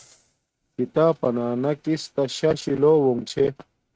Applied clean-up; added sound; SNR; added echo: neural mask model RNNoise.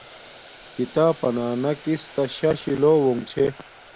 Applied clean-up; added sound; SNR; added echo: none; Boiling; 19 dB; none.